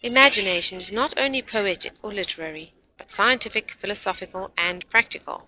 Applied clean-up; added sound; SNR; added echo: neural separator model SepFormer DNS4.